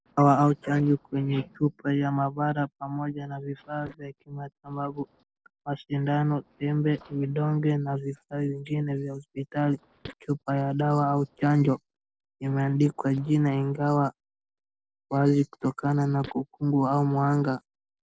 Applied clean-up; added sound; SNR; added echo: neural separator model SepFormer DNS4.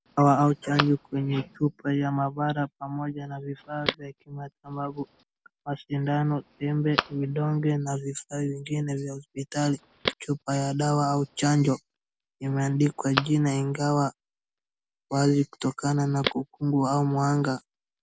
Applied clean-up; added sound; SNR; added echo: none; Telephone; 13 dB; none.